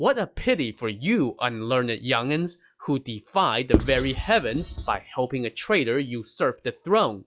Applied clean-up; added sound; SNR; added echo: classical method log-MMSE.